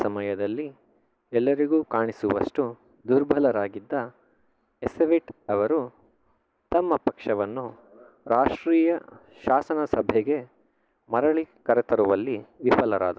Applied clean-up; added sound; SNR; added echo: none; none; none; none.